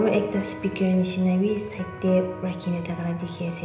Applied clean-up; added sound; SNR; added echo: none; Electric guitar; 15 dB; reverberation time 0.9 s.